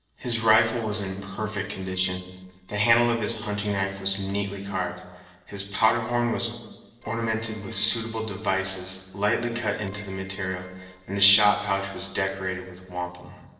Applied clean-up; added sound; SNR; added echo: neural separator model SepFormer DNS4.